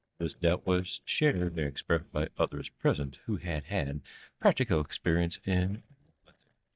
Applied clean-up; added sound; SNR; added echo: neural mask model DeepFilterNet 3.